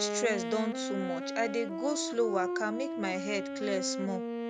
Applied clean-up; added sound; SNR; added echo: none; Wind instrument, woodwind instrument; 2 dB; none.